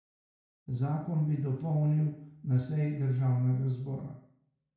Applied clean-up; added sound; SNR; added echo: none; none; none; reverberation time 0.5 s.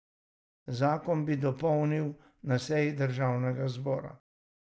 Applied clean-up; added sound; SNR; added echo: none; none; none; none.